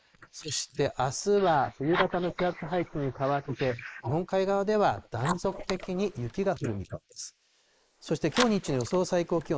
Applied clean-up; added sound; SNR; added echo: neural mask model Resemble Enhance denoiser.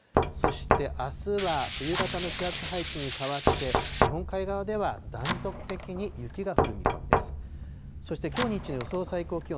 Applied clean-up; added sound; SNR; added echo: none; Tools + Knock; -4 dB; none.